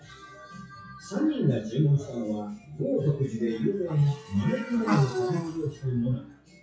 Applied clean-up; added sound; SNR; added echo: classical method WPE with log-MMSE.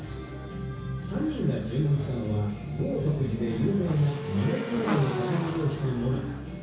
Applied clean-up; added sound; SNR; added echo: none; Motorcycle / Engine; 10 dB; reverberation time 0.6 s.